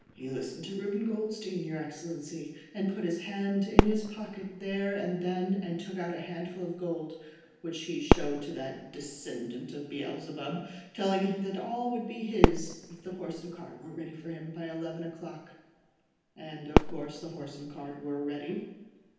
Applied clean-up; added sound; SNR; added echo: none; Fireworks; -1 dB; reverberation time 0.9 s.